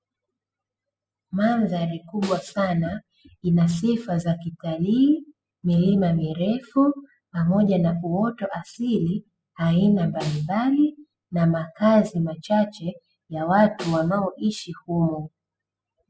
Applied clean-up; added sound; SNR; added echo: classical method spectral subtraction.